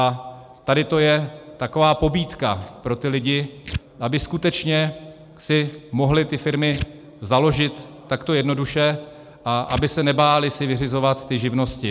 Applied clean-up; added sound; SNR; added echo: none; Tearing; 15 dB; none.